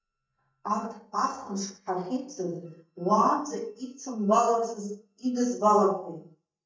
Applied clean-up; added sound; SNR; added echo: neural mask model DeepFilterNet 3.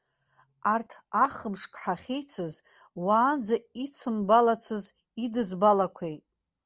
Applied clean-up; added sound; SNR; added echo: none; none; none; none.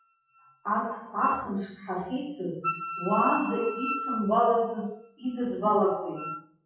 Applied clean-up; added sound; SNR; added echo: classical method WPE with log-MMSE.